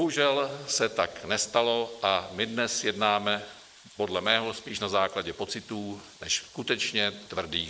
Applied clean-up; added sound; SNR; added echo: neural mask model Resemble Enhance denoiser.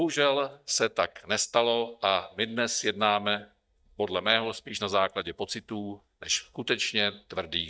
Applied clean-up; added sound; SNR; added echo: neural mask model DeepFilterNet 3.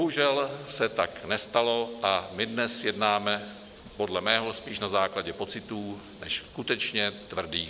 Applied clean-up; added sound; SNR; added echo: none; none; none; none.